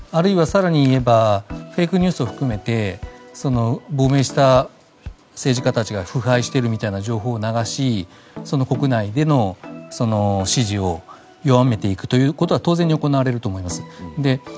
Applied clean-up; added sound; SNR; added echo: none; none; none; none.